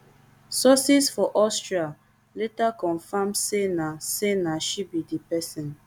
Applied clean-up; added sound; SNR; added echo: none; none; none; none.